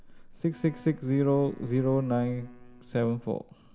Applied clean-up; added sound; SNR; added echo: none; Chewing, mastication / Livestock, farm animals, working animals + Wind instrument, woodwind instrument; 19 dB; none.